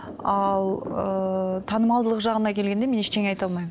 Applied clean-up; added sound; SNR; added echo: none; Thunder; 18 dB; none.